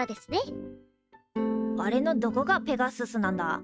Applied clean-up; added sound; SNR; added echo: neural mask model RNNoise.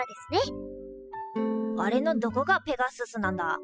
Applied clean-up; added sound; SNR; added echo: classical method spectral subtraction.